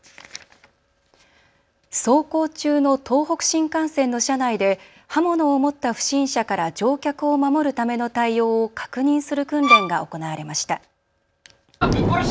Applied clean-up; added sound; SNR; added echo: none; Bowed string instrument; -4 dB; none.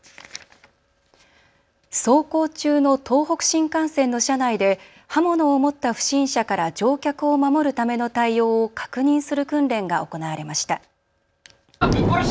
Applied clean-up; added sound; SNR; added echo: none; none; none; none.